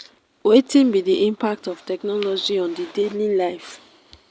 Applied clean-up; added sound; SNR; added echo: none; none; none; none.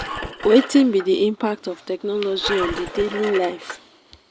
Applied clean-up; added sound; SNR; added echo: none; Engine; 11 dB; none.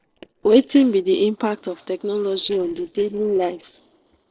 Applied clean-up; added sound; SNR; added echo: neural separator model SepFormer DNS4.